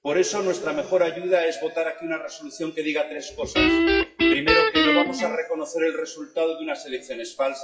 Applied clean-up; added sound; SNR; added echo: classical method WPE with log-MMSE.